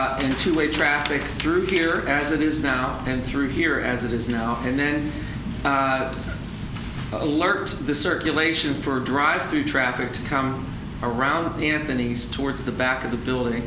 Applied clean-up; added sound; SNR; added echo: none; none; none; none.